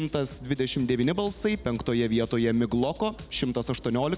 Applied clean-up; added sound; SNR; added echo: none; none; none; none.